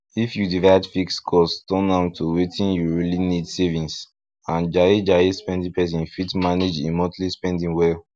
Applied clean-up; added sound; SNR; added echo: none; none; none; none.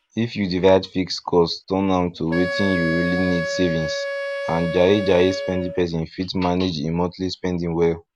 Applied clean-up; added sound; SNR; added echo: none; Wind instrument, woodwind instrument; 8 dB; none.